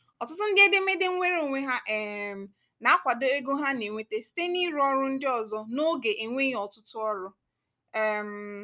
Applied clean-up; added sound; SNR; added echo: none; none; none; none.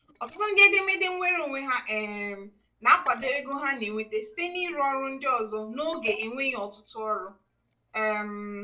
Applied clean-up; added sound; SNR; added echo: neural separator model SepFormer DNS4.